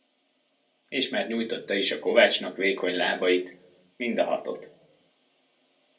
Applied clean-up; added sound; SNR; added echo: none; none; none; reverberation time 0.2 s.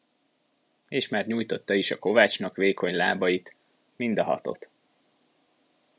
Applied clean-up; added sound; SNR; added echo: none; none; none; none.